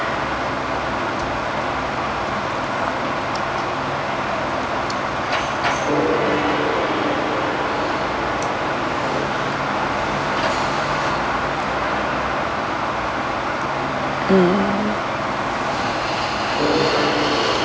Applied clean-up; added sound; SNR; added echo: none; Gong; 8 dB; none.